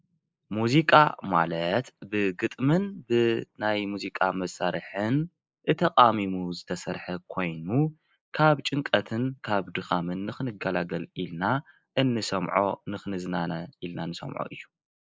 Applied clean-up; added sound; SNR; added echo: neural mask model Resemble Enhance denoiser.